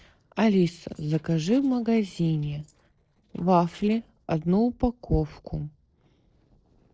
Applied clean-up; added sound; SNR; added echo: neural separator model SepFormer DNS4.